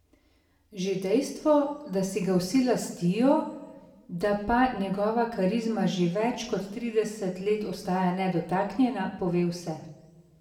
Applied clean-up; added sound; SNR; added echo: none; none; none; reverberation time 0.8 s.